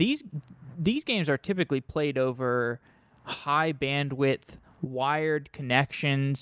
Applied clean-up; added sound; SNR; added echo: none; none; none; none.